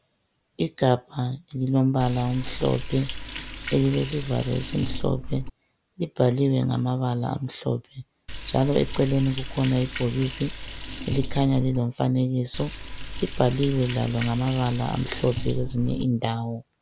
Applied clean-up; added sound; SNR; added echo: none; Liquid; 7 dB; none.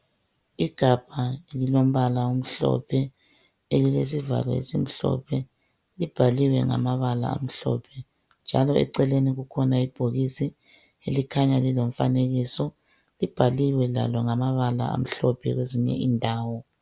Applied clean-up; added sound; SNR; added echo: none; none; none; none.